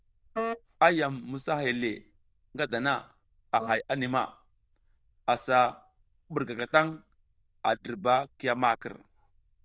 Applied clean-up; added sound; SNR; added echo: neural diffusion model UNIVERSE++.